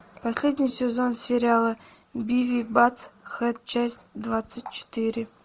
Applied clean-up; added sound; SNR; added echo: none; none; none; none.